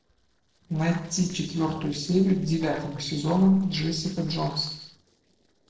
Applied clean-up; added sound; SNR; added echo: neural separator model SepFormer DNS4.